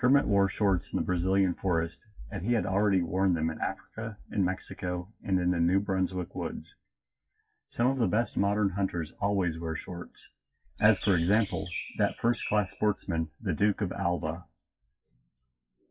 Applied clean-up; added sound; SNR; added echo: classical method WPE with log-MMSE.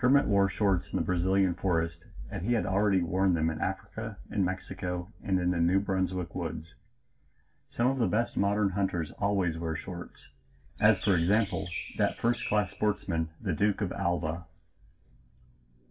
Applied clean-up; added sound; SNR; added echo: none; Chirp, tweet; 14 dB; reverberation time 0.2 s.